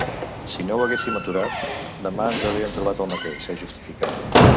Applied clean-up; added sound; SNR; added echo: none; Slam; -4 dB; none.